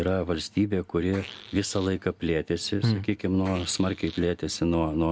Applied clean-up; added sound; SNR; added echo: none; Fart; 20 dB; none.